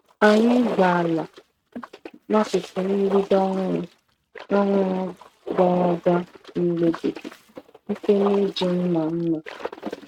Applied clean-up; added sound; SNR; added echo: neural mask model RNNoise.